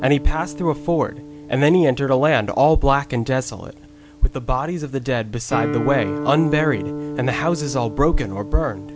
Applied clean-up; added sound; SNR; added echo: none; Guitar; 11 dB; none.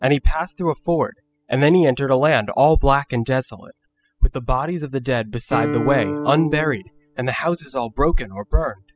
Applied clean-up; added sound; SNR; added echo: classical method spectral subtraction.